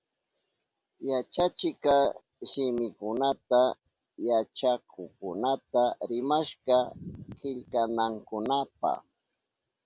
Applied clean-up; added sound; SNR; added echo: none; none; none; none.